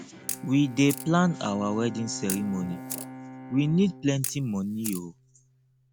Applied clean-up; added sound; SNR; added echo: none; Camera + Bowed string instrument; 12 dB; none.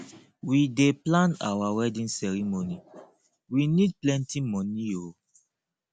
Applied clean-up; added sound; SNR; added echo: none; none; none; none.